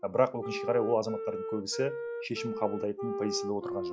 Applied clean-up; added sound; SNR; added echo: classical method log-MMSE.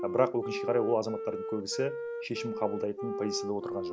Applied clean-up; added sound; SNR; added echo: none; Wind instrument, woodwind instrument; 4 dB; none.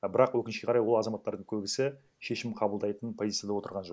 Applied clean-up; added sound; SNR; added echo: none; none; none; none.